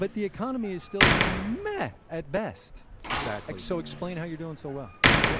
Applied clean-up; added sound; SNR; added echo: none; Slam; -4 dB; none.